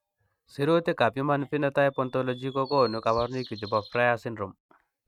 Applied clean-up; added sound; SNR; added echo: neural mask model RNNoise.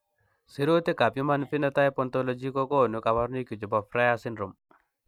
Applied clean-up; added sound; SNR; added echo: none; none; none; none.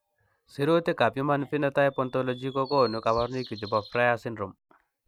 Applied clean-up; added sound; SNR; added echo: none; Bird vocalization, bird call, bird song; 19 dB; none.